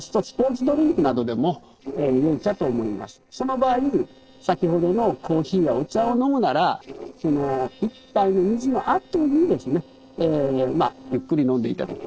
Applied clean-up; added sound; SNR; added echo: neural separator model SepFormer DNS4.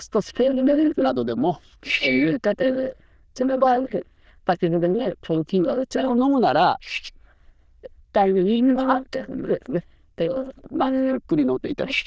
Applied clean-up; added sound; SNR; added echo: neural diffusion model UNIVERSE++.